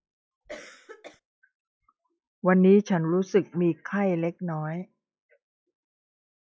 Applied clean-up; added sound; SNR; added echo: classical method log-MMSE.